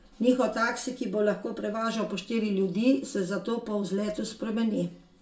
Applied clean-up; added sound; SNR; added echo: none; none; none; reverberation time 0.2 s.